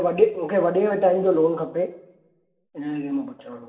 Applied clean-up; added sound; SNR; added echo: none; none; none; reverberation time 0.7 s.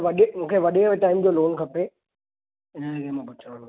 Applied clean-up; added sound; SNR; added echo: none; none; none; none.